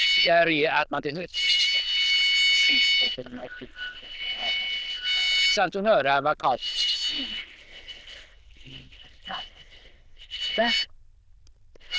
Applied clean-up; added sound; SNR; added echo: neural diffusion model UNIVERSE++.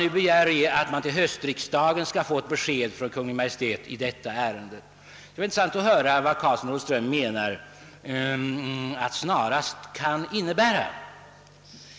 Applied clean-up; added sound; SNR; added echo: none; none; none; none.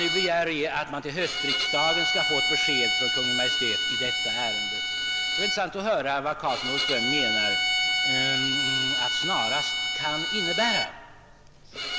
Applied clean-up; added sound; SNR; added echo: none; Bowed string instrument; -4 dB; none.